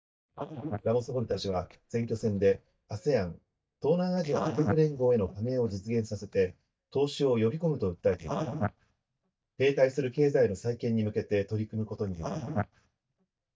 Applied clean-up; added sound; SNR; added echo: neural mask model DeepFilterNet 3.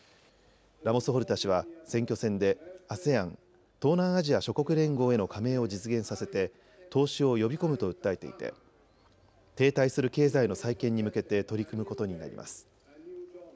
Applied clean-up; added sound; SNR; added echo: none; none; none; none.